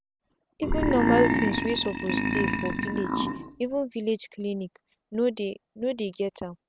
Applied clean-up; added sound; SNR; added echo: none; Burping, eructation; -2 dB; none.